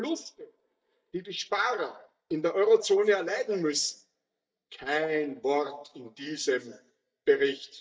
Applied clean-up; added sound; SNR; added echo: neural mask model DeepFilterNet 3.